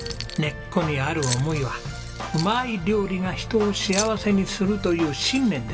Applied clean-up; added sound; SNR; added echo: none; Keys jangling; 14 dB; reverberation time 2.7 s.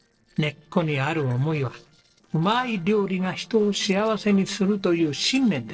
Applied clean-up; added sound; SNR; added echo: neural separator model SepFormer DNS4.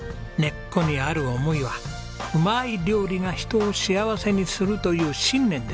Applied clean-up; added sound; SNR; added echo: none; none; none; none.